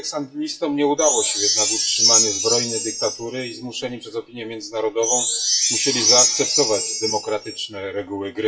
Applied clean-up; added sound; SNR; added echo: classical method WPE with log-MMSE.